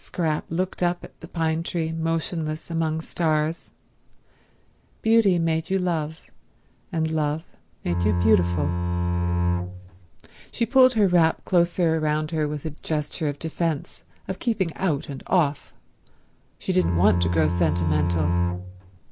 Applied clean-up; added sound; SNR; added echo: none; Bowed string instrument; -1 dB; none.